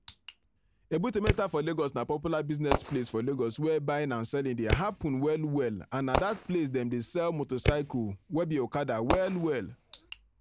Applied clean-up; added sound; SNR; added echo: none; Fireworks; 5 dB; none.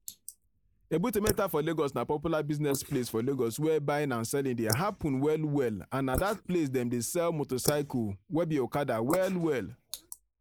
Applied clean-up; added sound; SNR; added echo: neural mask model Resemble Enhance denoiser.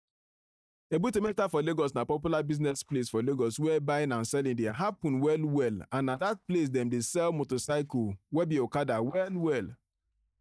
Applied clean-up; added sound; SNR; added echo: neural mask model DeepFilterNet 3.